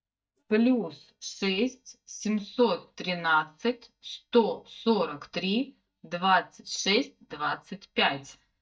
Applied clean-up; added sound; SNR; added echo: neural mask model DeepFilterNet 3.